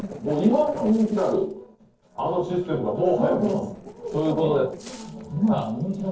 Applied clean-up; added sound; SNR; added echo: neural separator model SepFormer DNS4.